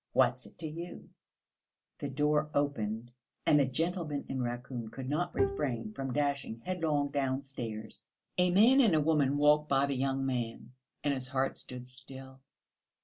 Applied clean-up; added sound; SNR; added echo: none; Bowed string instrument; 4 dB; none.